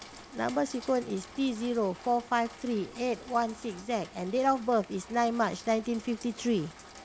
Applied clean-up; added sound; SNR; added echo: none; Rain; 18 dB; none.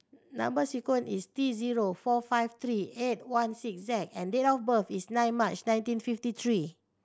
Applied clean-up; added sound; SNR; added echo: none; none; none; none.